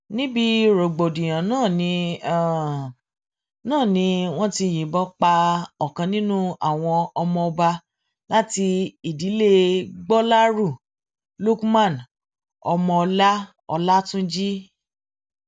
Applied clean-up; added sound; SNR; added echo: none; none; none; none.